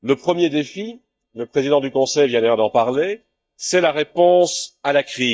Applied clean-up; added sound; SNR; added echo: neural mask model DeepFilterNet 3.